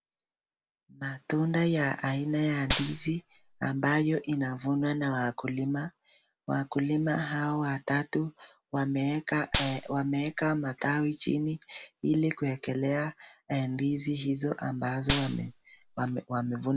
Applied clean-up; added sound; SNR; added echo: none; Gunshot, gunfire; -1 dB; none.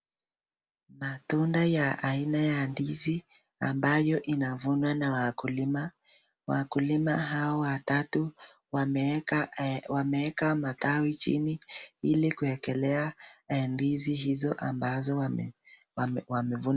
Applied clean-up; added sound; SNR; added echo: none; none; none; none.